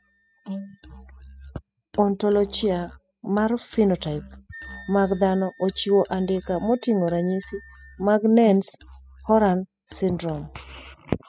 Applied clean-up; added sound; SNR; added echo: classical method spectral subtraction.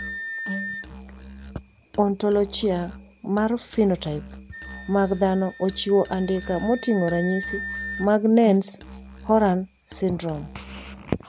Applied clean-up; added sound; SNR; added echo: none; Wind instrument, woodwind instrument + Musical instrument; 13 dB; none.